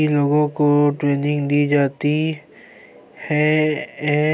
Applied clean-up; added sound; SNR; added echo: none; none; none; none.